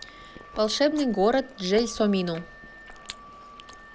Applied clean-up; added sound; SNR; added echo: none; Chewing, mastication + Alarm / Car; 18 dB; none.